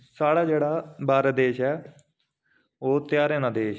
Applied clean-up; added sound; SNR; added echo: none; none; none; none.